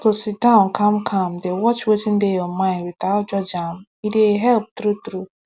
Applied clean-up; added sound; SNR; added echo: none; none; none; none.